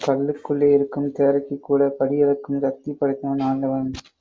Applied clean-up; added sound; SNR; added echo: none; none; none; none.